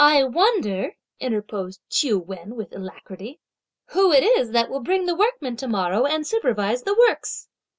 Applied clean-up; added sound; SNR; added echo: none; none; none; none.